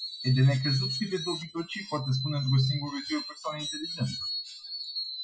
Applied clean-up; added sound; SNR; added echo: classical method Wiener filter.